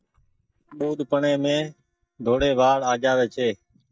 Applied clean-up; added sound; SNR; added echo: neural mask model DeepFilterNet 3.